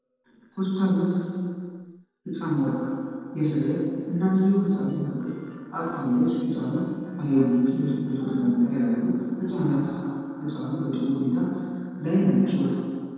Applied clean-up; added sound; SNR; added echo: neural separator model SepFormer DNS4.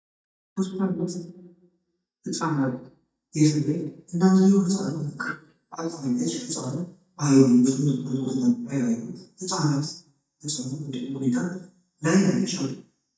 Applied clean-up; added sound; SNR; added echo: neural mask model DeepFilterNet 3.